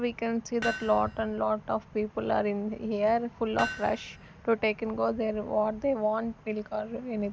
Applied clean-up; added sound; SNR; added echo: none; Hammer; 12 dB; none.